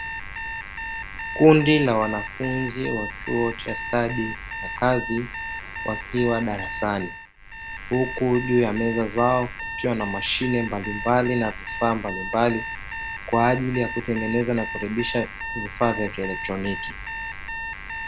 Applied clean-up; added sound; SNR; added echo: none; Alarm; 8 dB; none.